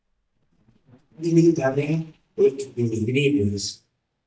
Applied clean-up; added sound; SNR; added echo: neural mask model DeepFilterNet 3.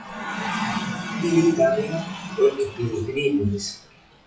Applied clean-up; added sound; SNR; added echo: classical method WPE with log-MMSE.